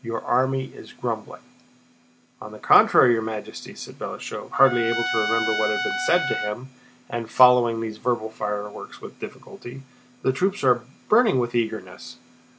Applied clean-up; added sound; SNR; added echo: none; Trumpet; 5 dB; none.